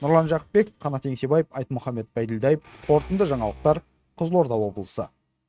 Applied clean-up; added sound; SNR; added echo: neural mask model RNNoise.